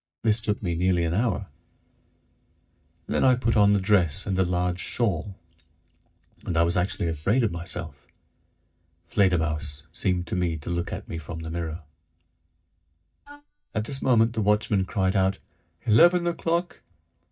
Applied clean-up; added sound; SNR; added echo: neural mask model DeepFilterNet 3.